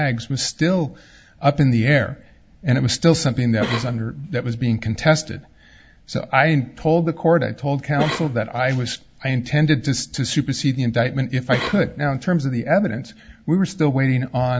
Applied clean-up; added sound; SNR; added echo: none; Cough; 11 dB; none.